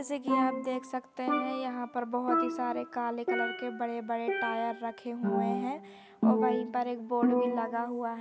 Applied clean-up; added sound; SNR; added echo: none; Percussion; -1 dB; none.